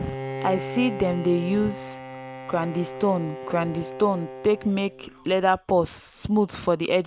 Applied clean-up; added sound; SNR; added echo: none; Bowed string instrument; 11 dB; none.